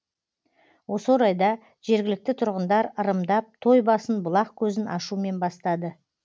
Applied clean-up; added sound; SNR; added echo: none; none; none; none.